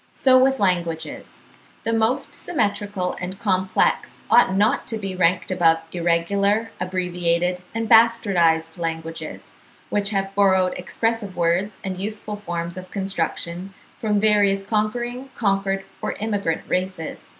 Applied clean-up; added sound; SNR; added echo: none; none; none; none.